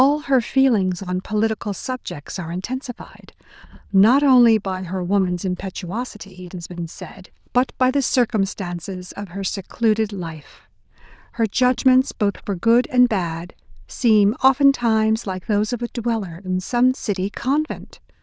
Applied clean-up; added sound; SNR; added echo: neural diffusion model UNIVERSE++.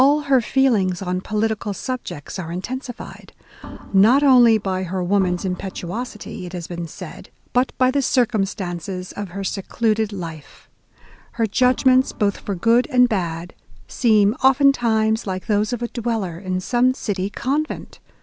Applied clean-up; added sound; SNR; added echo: none; Organ; 17 dB; none.